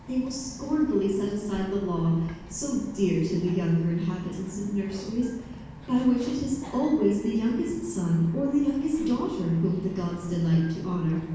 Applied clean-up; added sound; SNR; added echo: none; Bird vocalization, bird call, bird song; 16 dB; reverberation time 1.2 s.